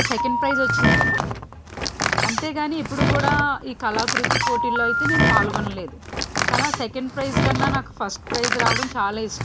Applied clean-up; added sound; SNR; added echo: none; Telephone + Door; -4 dB; none.